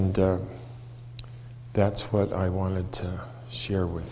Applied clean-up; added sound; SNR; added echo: none; none; none; none.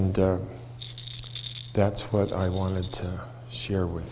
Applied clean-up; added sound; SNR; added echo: none; Rattle; 14 dB; none.